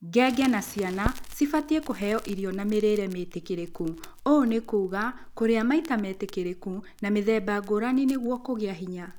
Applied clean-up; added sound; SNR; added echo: none; Crackle; 14 dB; none.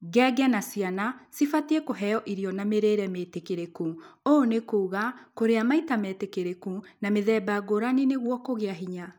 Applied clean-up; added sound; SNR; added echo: none; none; none; none.